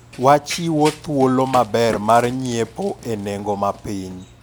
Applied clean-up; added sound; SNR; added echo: none; Run; 17 dB; none.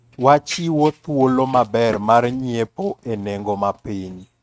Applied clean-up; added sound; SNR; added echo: neural mask model RNNoise.